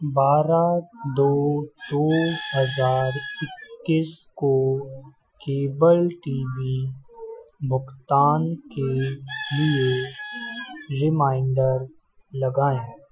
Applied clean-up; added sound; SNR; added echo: classical method Wiener filter.